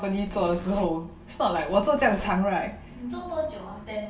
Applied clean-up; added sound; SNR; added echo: none; Zipper (clothing); 15 dB; reverberation time 0.2 s.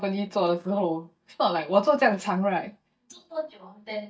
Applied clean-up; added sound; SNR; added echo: neural mask model DeepFilterNet 3.